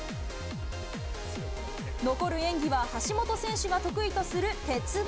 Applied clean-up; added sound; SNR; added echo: none; none; none; none.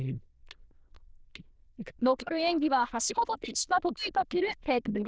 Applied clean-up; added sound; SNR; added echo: neural diffusion model UNIVERSE++.